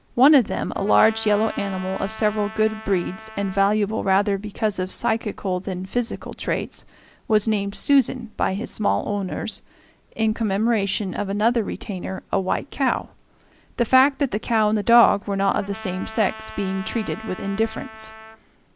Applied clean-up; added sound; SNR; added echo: none; Trumpet; 16 dB; none.